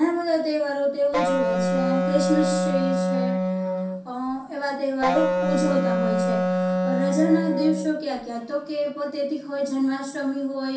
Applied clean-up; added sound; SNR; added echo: none; Wind instrument, woodwind instrument; -2 dB; reverberation time 0.6 s.